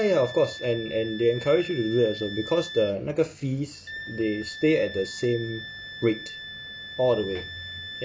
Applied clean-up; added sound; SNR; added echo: none; Wind instrument, woodwind instrument; 13 dB; none.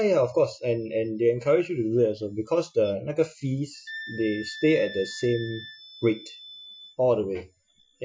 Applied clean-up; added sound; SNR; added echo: classical method Wiener filter.